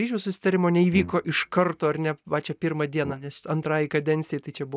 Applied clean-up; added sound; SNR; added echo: neural mask model DeepFilterNet 3.